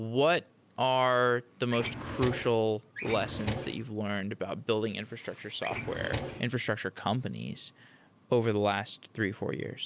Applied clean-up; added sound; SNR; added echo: none; Drawer open or close; 7 dB; none.